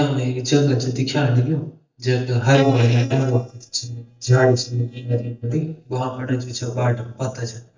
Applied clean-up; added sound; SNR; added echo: neural mask model DeepFilterNet 3.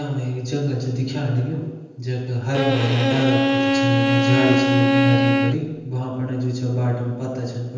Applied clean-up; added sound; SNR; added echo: none; Bowed string instrument; -2 dB; reverberation time 1.1 s.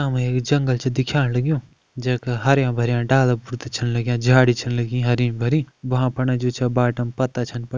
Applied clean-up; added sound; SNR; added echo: none; none; none; none.